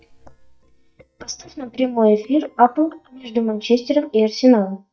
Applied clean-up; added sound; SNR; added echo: neural mask model DeepFilterNet 3.